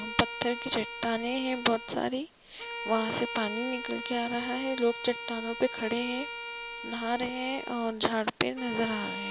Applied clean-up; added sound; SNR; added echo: none; Bowed string instrument; 8 dB; none.